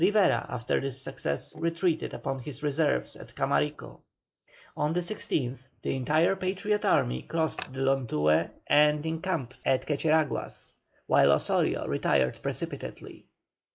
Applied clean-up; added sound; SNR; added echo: neural mask model Resemble Enhance denoiser.